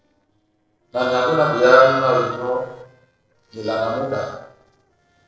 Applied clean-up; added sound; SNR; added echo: neural separator model SepFormer DNS4.